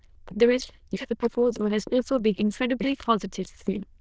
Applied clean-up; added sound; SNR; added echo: neural diffusion model UNIVERSE++.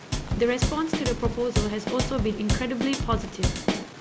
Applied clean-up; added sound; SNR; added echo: none; Drum kit; 0 dB; none.